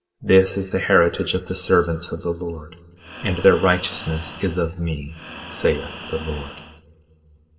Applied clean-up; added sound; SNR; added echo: none; Breathing; 15 dB; reverberation time 1.8 s.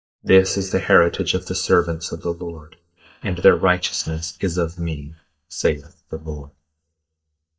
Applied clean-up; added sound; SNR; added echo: neural mask model DeepFilterNet 3.